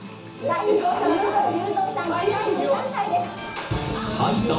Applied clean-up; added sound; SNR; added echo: none; Bell; 15 dB; reverberation time 0.8 s.